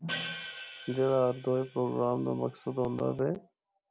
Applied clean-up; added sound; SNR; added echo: none; Hi-hat; 13 dB; none.